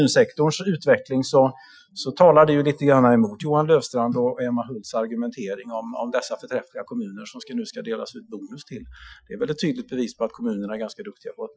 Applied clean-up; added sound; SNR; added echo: classical method Wiener filter.